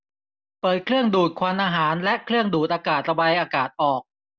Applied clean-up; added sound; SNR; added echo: none; none; none; none.